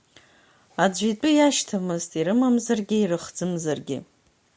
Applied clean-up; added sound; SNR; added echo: none; none; none; none.